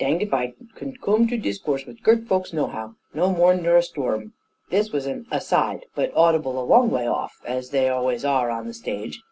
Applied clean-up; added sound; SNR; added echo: none; none; none; none.